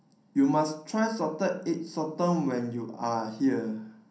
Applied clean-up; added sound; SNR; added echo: none; none; none; reverberation time 0.6 s.